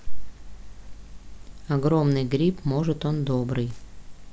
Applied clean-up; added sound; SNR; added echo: none; none; none; none.